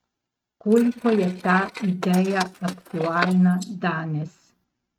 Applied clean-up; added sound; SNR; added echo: neural mask model RNNoise.